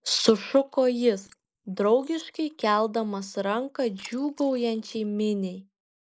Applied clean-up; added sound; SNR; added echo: neural mask model Resemble Enhance denoiser.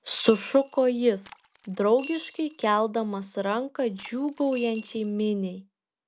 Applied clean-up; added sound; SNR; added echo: none; Coin (dropping) / Glass + Splash, splatter; 18 dB; none.